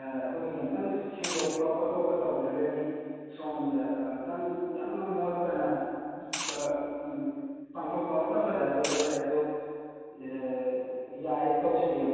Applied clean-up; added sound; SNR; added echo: none; Liquid; 7 dB; reverberation time 2.1 s.